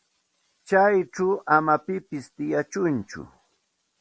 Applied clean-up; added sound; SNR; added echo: none; none; none; none.